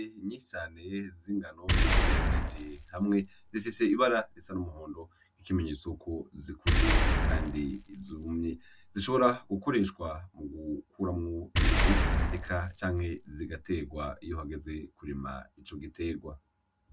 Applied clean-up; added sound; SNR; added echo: none; Boom; -4 dB; none.